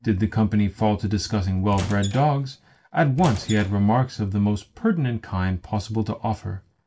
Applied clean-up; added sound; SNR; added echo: none; Squeak / Wood; 15 dB; none.